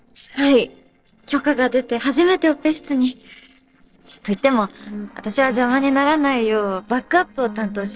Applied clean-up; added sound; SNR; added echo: neural separator model SepFormer DNS4.